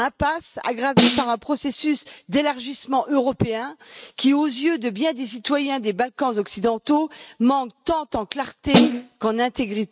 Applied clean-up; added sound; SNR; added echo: neural mask model RNNoise.